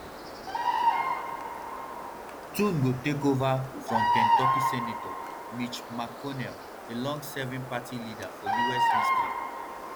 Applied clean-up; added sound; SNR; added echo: none; Bird vocalization, bird call, bird song; -3 dB; none.